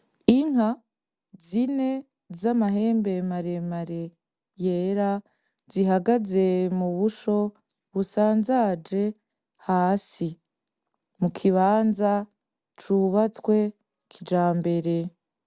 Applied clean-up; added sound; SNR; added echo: none; none; none; none.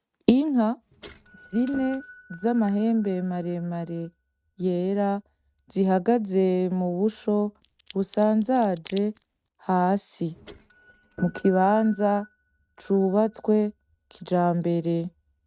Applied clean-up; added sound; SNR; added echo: neural mask model RNNoise.